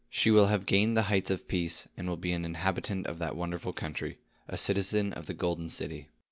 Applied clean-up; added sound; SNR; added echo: none; none; none; none.